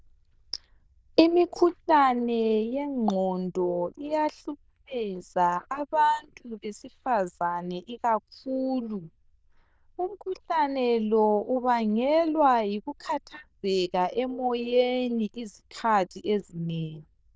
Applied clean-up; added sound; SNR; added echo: neural diffusion model UNIVERSE++.